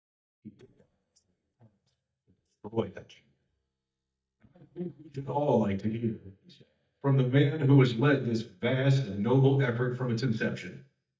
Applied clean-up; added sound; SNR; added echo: neural mask model DeepFilterNet 3.